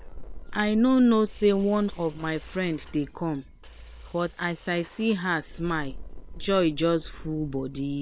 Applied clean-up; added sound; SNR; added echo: neural separator model SepFormer WHAM!.